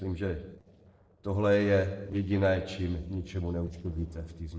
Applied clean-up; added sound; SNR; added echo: neural separator model SepFormer DNS4.